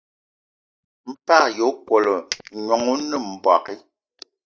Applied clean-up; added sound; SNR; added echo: neural mask model DeepFilterNet 3.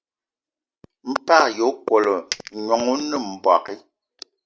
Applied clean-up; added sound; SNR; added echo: none; Coin (dropping); 12 dB; none.